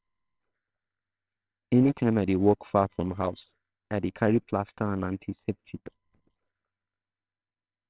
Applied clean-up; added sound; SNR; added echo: neural separator model SepFormer WHAMR!.